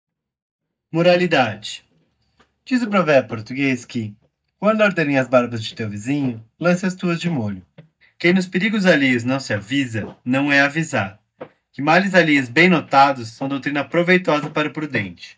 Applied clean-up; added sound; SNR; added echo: neural mask model DeepFilterNet 3.